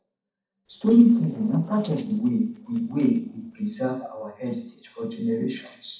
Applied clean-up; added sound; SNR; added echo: neural separator model SepFormer DNS4.